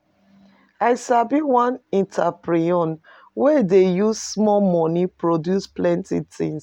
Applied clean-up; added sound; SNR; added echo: none; none; none; none.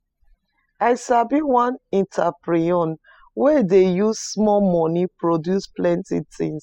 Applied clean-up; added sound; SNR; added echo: classical method spectral subtraction.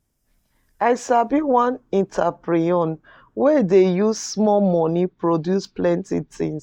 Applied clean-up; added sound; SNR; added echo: neural mask model DeepFilterNet 3.